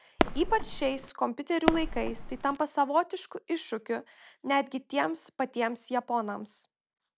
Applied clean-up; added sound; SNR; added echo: none; Fireworks; 0 dB; none.